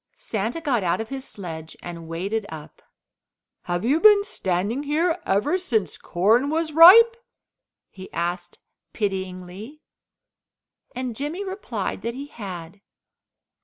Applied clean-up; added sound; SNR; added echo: none; none; none; none.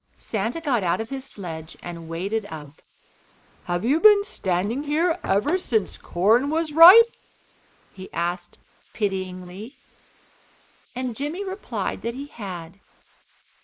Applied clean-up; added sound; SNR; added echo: neural mask model Resemble Enhance denoiser.